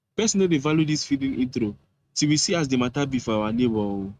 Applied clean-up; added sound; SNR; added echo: neural mask model RNNoise.